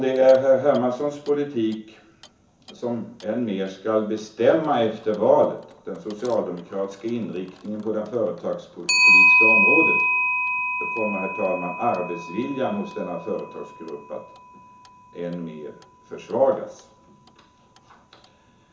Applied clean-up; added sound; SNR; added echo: none; Clock; 1 dB; reverberation time 0.7 s.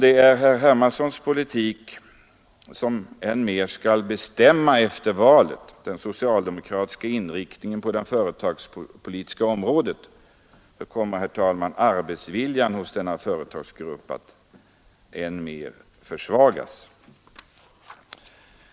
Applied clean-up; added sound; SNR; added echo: none; none; none; none.